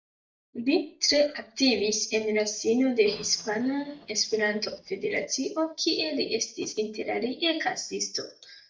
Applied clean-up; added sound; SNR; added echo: neural mask model DeepFilterNet 3.